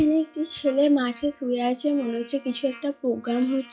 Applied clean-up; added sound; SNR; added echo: classical method log-MMSE.